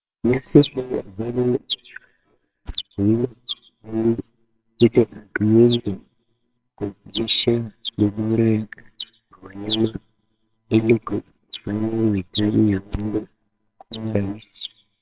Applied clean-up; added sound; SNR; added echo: neural separator model SepFormer WHAMR!.